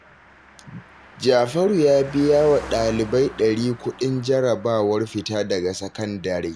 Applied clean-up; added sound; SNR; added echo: none; Car passing by; 19 dB; none.